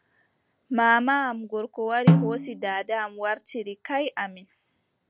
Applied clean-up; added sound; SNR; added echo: none; Snare drum; -3 dB; none.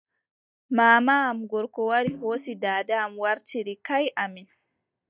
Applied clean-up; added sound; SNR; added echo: neural mask model DeepFilterNet 3.